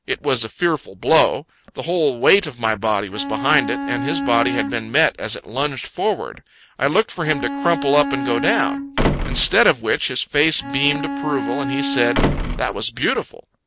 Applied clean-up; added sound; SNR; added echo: none; Slam + Bowed string instrument; 3 dB; none.